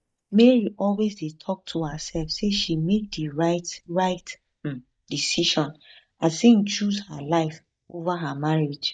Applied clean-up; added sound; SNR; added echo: neural mask model DeepFilterNet 3.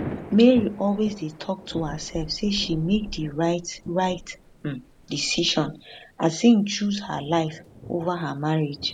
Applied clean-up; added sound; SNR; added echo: none; Thunder / Rain; 16 dB; none.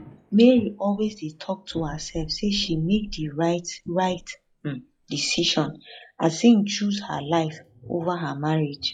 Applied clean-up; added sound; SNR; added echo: classical method log-MMSE.